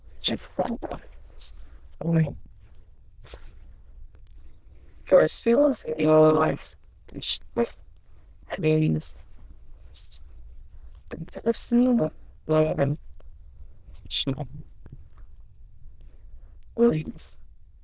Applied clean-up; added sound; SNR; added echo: neural diffusion model UNIVERSE++.